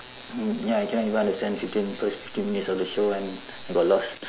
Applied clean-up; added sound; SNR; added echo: none; none; none; none.